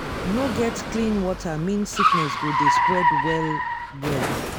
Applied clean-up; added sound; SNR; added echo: none; Car; -2 dB; none.